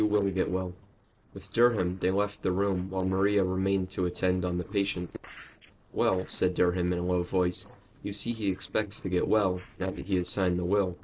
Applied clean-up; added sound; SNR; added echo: neural separator model SepFormer DNS4.